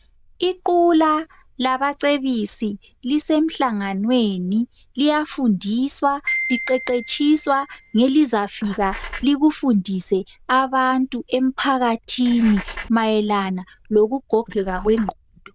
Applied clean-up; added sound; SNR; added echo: neural diffusion model UNIVERSE++.